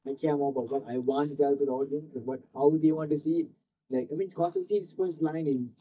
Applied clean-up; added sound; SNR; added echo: neural mask model DeepFilterNet 3.